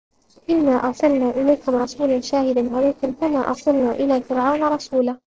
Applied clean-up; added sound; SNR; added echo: neural separator model SepFormer DNS4.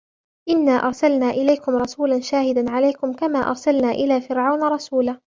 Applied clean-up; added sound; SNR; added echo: none; none; none; none.